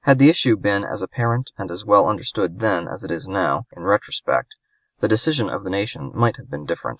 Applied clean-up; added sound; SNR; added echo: none; none; none; none.